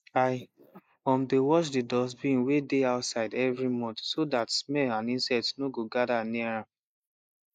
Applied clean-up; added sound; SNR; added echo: neural mask model Resemble Enhance denoiser.